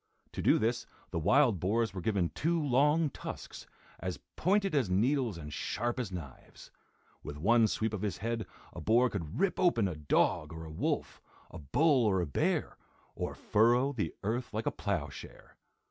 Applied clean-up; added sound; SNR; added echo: none; none; none; none.